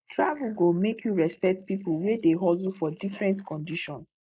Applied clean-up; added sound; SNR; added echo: neural mask model Resemble Enhance denoiser.